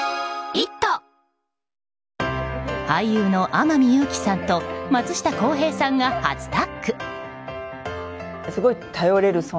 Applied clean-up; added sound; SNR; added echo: none; none; none; none.